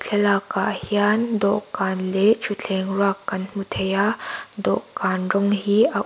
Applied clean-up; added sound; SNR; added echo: none; none; none; none.